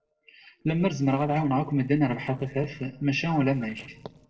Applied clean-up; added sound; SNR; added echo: neural separator model SepFormer DNS4.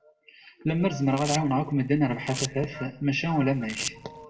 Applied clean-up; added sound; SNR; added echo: none; Domestic sounds, home sounds; 12 dB; reverberation time 0.7 s.